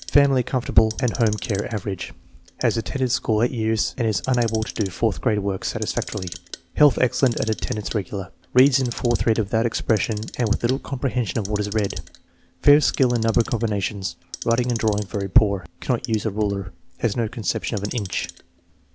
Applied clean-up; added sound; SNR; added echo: none; Clock; 17 dB; none.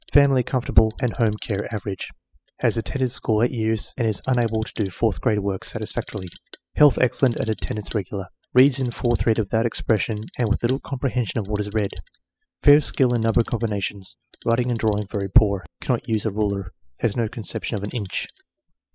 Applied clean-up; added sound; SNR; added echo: classical method spectral subtraction.